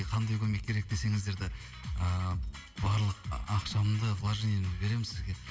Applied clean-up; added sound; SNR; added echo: none; none; none; reverberation time 0.8 s.